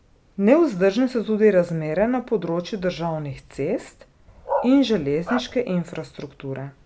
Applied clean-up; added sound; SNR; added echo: none; Bark; 7 dB; none.